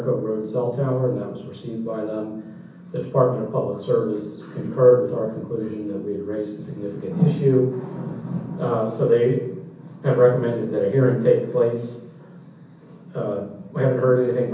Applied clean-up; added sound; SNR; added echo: none; none; none; reverberation time 0.6 s.